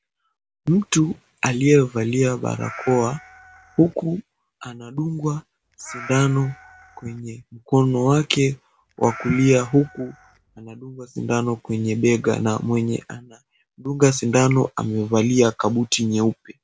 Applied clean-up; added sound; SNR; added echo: none; Meow; 19 dB; none.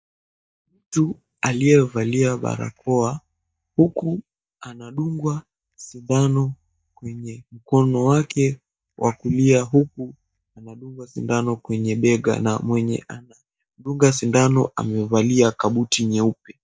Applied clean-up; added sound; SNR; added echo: neural mask model DeepFilterNet 3.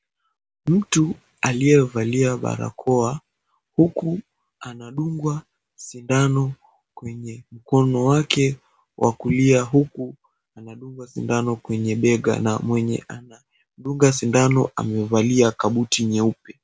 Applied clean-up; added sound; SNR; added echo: none; none; none; none.